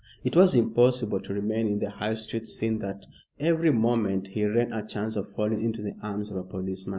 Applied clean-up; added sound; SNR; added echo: none; none; none; none.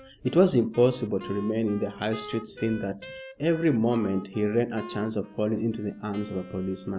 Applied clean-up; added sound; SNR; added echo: none; Wind instrument, woodwind instrument; 17 dB; none.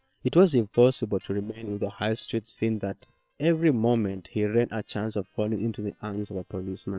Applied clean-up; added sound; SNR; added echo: neural separator model SepFormer WHAM!.